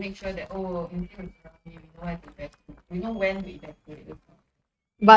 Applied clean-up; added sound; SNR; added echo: neural mask model RNNoise.